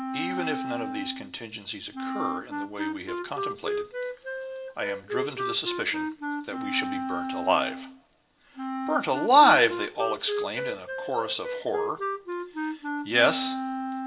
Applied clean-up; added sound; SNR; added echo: none; Wind instrument, woodwind instrument; 4 dB; reverberation time 0.4 s.